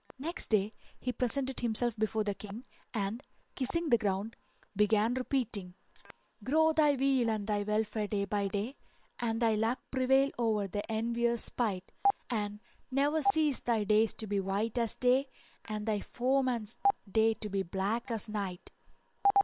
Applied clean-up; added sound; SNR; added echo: neural separator model SepFormer WHAM!.